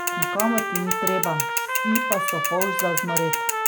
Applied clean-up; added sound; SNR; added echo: none; Mechanisms / Bicycle + Trumpet; -3 dB; none.